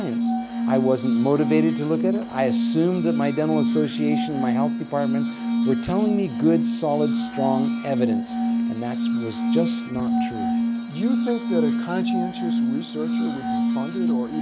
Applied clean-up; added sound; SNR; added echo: none; Glass; -2 dB; none.